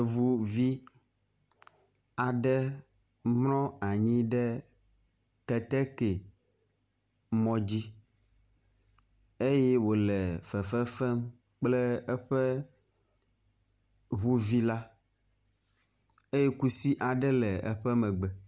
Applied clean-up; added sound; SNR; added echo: none; none; none; none.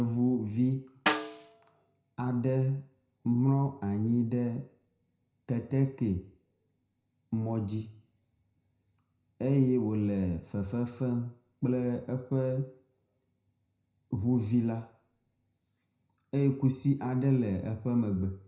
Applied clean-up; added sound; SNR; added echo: none; Snare drum; 6 dB; reverberation time 0.5 s.